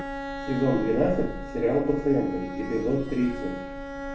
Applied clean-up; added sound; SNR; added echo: none; Bowed string instrument; 10 dB; reverberation time 0.3 s.